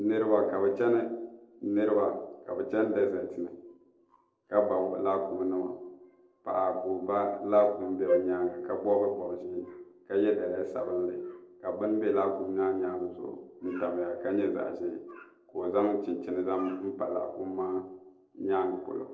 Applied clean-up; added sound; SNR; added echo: neural separator model SepFormer DNS4.